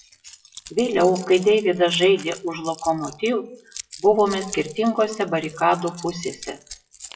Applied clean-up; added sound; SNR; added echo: classical method WPE with log-MMSE.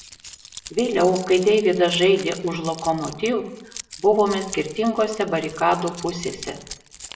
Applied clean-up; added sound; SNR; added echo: none; Keys jangling; 17 dB; reverberation time 0.6 s.